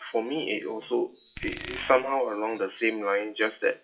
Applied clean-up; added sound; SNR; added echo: classical method WPE with log-MMSE.